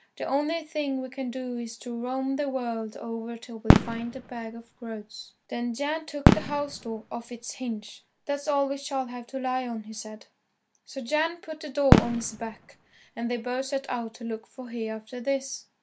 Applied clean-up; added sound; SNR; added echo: none; Fireworks; -4 dB; none.